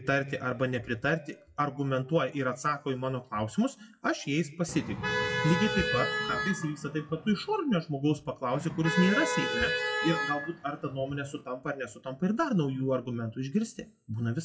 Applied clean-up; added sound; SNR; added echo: classical method WPE with log-MMSE.